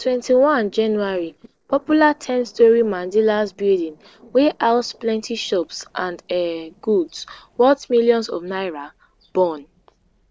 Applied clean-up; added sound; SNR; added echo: neural separator model SepFormer DNS4.